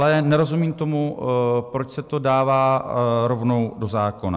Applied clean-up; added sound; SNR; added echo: none; none; none; none.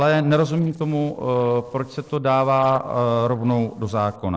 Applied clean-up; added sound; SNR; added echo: neural separator model SepFormer DNS4.